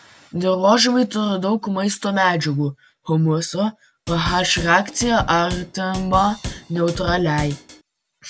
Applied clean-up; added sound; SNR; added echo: none; Drum / Drum kit; 11 dB; none.